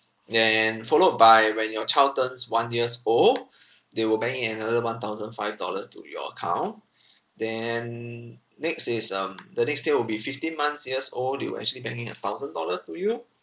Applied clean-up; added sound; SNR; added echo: none; none; none; none.